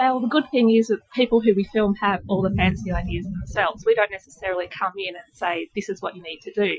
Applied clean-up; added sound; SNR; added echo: classical method Wiener filter.